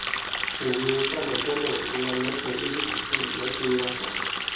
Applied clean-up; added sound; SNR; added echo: none; Water tap, faucet; 0 dB; reverberation time 2.0 s.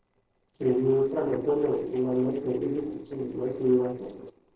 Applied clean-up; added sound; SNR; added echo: neural separator model SepFormer DNS4.